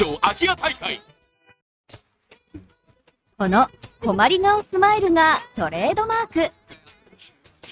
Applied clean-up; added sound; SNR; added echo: neural mask model RNNoise.